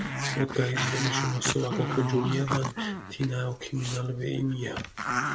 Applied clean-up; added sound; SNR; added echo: none; Growling; 2 dB; none.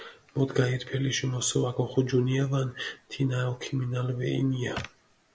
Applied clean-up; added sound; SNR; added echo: none; none; none; none.